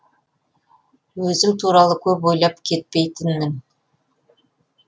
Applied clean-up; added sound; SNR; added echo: none; none; none; none.